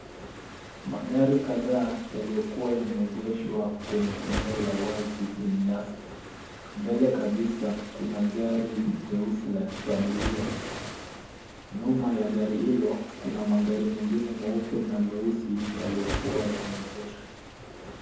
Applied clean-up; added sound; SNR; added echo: none; Waves, surf; 10 dB; reverberation time 1.2 s.